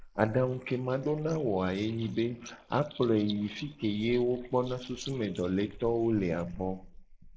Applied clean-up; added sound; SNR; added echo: neural mask model Resemble Enhance denoiser.